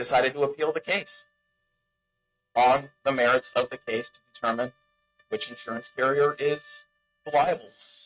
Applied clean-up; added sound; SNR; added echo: neural mask model RNNoise.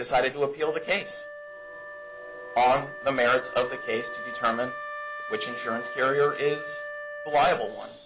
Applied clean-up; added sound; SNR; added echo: none; Wind instrument, woodwind instrument; 10 dB; none.